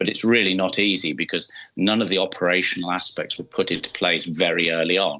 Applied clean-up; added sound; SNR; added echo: neural separator model SepFormer DNS4.